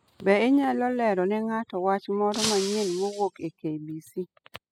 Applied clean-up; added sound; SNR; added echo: classical method spectral subtraction.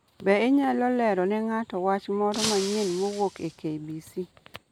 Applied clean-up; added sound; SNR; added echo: none; Shatter; 10 dB; none.